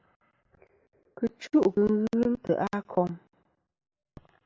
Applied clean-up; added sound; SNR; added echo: none; none; none; none.